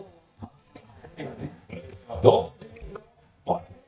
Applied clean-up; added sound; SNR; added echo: neural mask model DeepFilterNet 3.